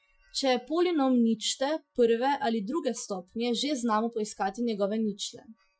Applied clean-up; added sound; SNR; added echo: classical method Wiener filter.